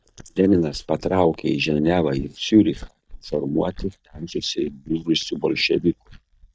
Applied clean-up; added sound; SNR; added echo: neural mask model DeepFilterNet 3.